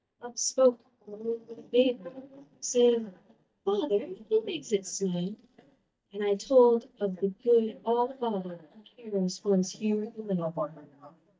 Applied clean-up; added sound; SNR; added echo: neural mask model DeepFilterNet 3.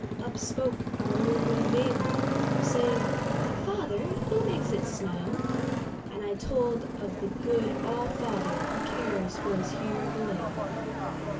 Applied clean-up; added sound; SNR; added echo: none; Motorcycle; -2 dB; reverberation time 0.2 s.